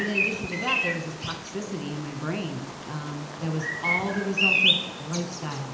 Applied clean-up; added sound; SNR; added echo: none; Bird vocalization, bird call, bird song; -3 dB; reverberation time 0.8 s.